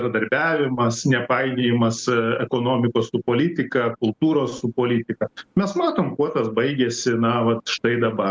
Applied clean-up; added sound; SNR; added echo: none; none; none; none.